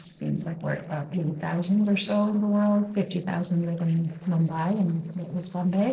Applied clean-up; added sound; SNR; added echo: neural separator model SepFormer DNS4.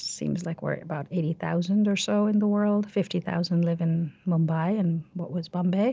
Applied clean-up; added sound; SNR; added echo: none; none; none; none.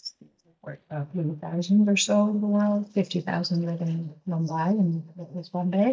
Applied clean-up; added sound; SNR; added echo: neural mask model DeepFilterNet 3.